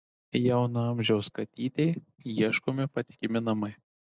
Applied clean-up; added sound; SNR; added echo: none; none; none; none.